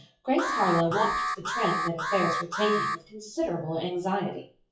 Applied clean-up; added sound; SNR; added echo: classical method WPE with log-MMSE.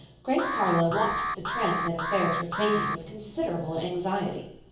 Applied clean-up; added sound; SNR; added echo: none; Alarm; 2 dB; reverberation time 0.7 s.